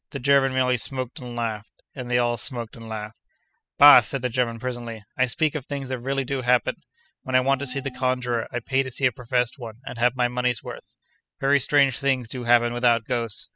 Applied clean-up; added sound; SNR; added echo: classical method spectral subtraction.